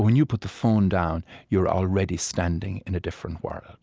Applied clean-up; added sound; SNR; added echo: none; none; none; none.